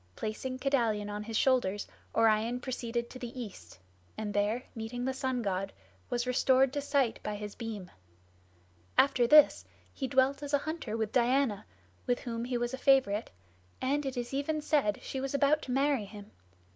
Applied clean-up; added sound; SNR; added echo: none; none; none; none.